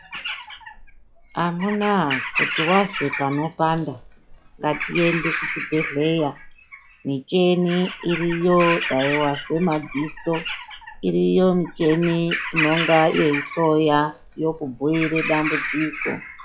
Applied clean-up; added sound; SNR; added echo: classical method log-MMSE.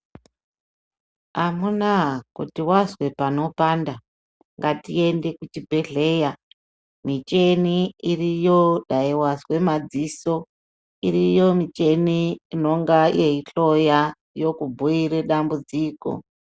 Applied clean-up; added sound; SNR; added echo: none; none; none; none.